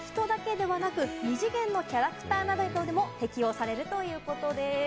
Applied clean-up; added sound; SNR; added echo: none; none; none; none.